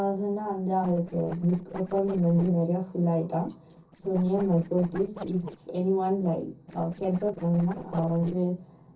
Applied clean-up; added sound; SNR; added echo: neural separator model SepFormer DNS4.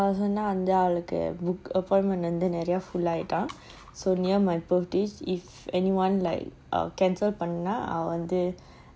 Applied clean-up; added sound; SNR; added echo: none; none; none; none.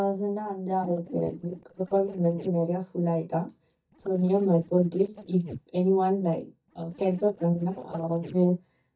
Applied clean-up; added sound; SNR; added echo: neural mask model DeepFilterNet 3.